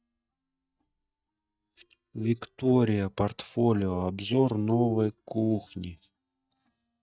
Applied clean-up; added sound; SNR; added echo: neural mask model DeepFilterNet 3.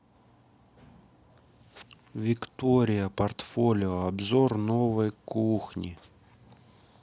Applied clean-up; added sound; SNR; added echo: none; none; none; none.